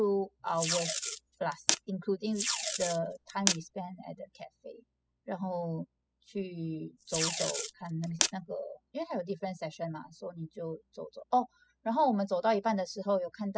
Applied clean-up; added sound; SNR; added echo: classical method spectral subtraction.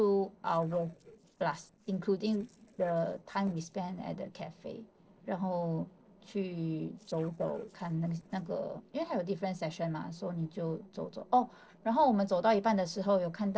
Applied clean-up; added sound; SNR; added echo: neural separator model SepFormer DNS4.